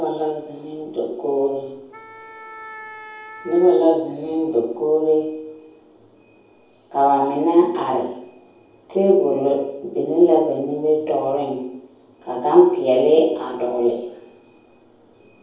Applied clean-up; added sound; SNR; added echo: none; Wind instrument, woodwind instrument; 18 dB; reverberation time 0.9 s.